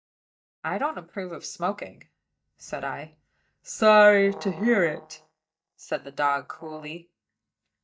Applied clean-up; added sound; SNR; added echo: neural mask model DeepFilterNet 3.